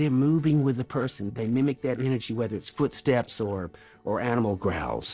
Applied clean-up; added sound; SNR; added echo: neural separator model SepFormer DNS4.